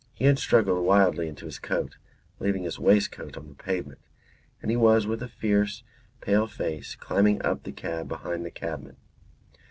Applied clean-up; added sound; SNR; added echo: none; none; none; none.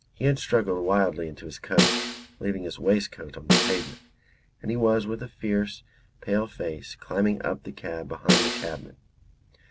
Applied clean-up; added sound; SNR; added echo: none; Snare drum; -2 dB; none.